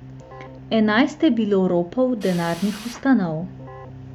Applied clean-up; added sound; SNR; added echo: none; Keyboard (musical) + Drill; 19 dB; none.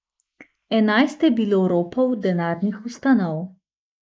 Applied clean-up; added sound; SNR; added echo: neural mask model Resemble Enhance denoiser.